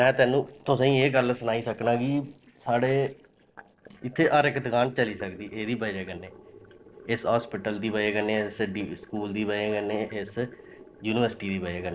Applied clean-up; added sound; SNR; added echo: neural separator model SepFormer DNS4.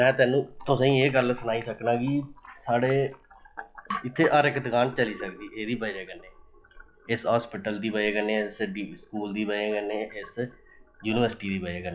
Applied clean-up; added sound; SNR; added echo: classical method log-MMSE.